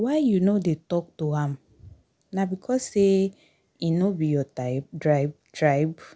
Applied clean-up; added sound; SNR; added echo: none; none; none; none.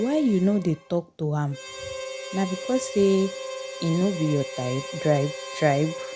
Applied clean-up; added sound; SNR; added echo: none; Harmonica; 11 dB; none.